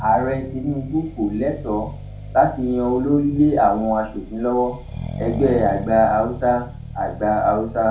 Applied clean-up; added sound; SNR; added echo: none; Accelerating, revving, vroom; 11 dB; reverberation time 0.4 s.